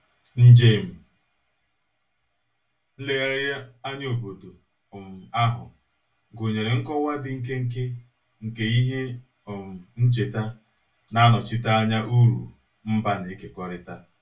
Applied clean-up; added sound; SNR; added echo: none; none; none; reverberation time 0.2 s.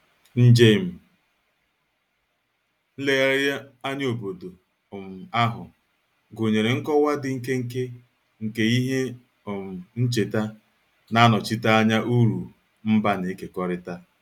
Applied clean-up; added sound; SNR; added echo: none; none; none; none.